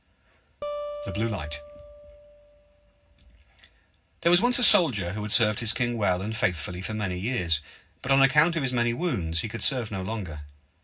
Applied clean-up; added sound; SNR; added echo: none; Acoustic guitar; 11 dB; reverberation time 0.4 s.